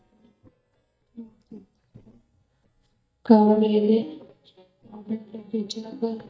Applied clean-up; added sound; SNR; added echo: neural mask model DeepFilterNet 3.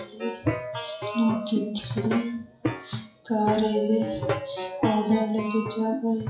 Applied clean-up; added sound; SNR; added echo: classical method WPE with log-MMSE.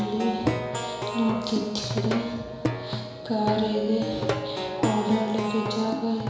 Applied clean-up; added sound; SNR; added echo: none; Plucked string instrument; 2 dB; reverberation time 1.0 s.